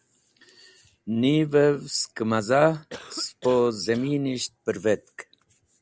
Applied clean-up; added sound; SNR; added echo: none; Cough; 18 dB; none.